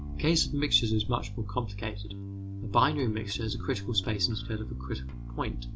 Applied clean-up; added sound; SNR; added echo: none; Bass guitar; 6 dB; none.